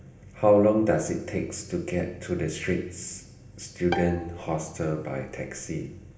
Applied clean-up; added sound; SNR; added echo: none; Bowed string instrument; 12 dB; reverberation time 1.0 s.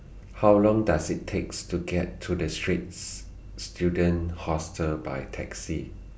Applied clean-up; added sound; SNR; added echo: none; none; none; none.